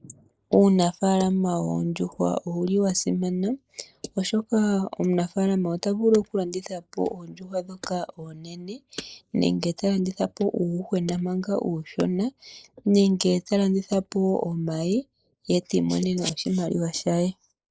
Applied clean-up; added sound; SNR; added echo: neural mask model Resemble Enhance denoiser.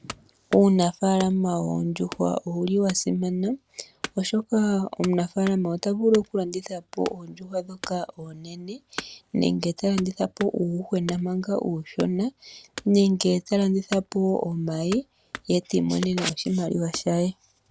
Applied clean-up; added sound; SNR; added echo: none; Wood / Domestic sounds, home sounds; 18 dB; none.